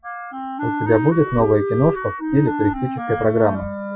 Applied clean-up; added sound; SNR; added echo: classical method Wiener filter.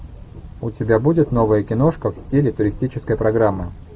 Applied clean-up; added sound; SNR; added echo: none; none; none; none.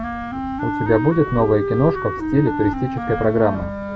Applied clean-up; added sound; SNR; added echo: none; Wind instrument, woodwind instrument; 5 dB; none.